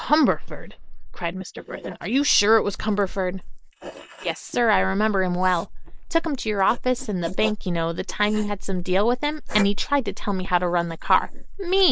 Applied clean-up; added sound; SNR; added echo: neural mask model Resemble Enhance denoiser.